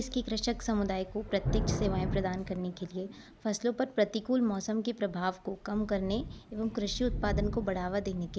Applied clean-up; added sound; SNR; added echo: none; Thunder / Rain; 6 dB; none.